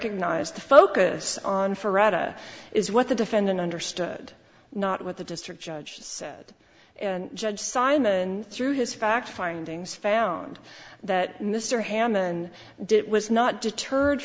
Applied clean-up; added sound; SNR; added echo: none; none; none; none.